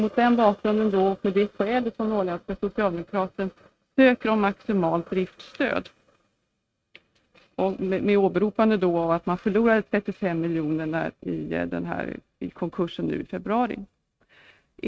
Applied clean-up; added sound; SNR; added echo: neural mask model RNNoise.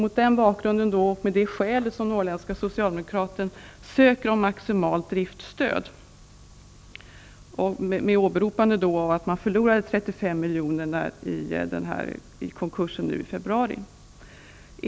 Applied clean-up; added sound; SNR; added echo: none; none; none; none.